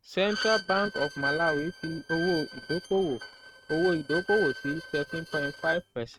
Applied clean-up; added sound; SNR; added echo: neural mask model RNNoise.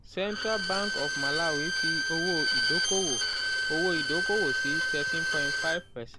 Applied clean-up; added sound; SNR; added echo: none; Bowed string instrument; -4 dB; none.